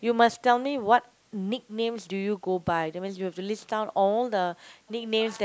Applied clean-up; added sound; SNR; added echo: none; none; none; none.